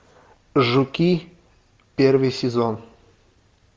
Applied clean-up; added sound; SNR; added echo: none; none; none; none.